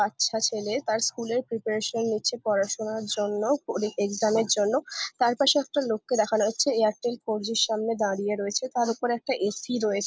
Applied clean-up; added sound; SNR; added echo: neural mask model Resemble Enhance denoiser.